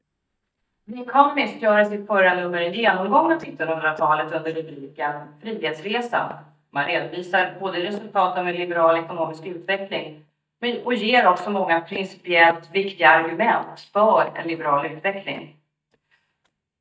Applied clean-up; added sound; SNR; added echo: neural mask model DeepFilterNet 3.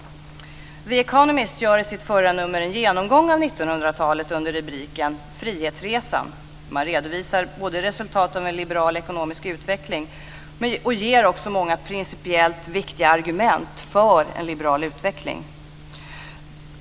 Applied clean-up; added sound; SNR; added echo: none; none; none; none.